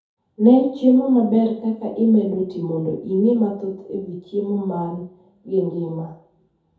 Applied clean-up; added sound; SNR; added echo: none; none; none; reverberation time 0.5 s.